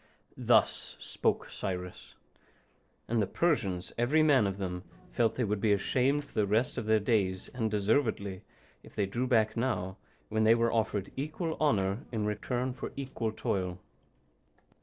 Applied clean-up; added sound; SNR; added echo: neural separator model SepFormer DNS4.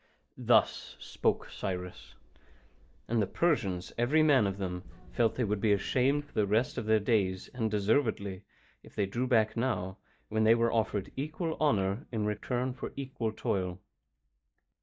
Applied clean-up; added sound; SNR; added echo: neural mask model DeepFilterNet 3.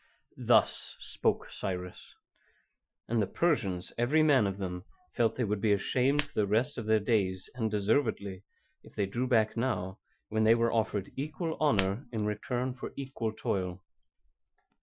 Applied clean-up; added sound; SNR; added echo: classical method Wiener filter.